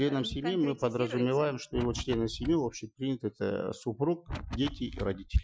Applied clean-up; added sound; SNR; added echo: classical method Wiener filter.